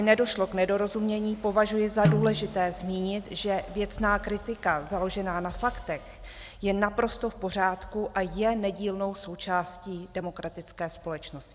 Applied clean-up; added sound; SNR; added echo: none; Snare drum; 3 dB; none.